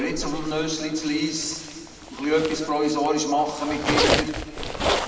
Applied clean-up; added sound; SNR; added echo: none; Zipper (clothing); 2 dB; reverberation time 2.1 s.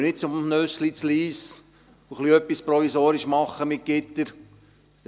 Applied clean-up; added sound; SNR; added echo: none; none; none; none.